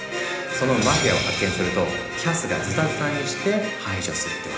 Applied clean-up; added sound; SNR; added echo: none; Bowed string instrument; 14 dB; reverberation time 1.0 s.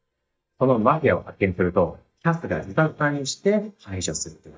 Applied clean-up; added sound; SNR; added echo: neural mask model DeepFilterNet 3.